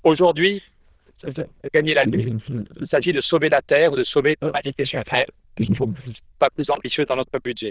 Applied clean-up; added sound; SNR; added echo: neural diffusion model UNIVERSE++.